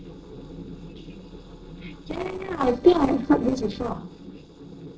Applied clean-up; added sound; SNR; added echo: neural separator model SepFormer DNS4.